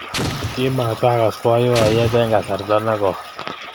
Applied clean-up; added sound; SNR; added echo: none; Explosion; 10 dB; none.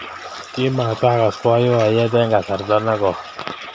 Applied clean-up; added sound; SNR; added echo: none; none; none; none.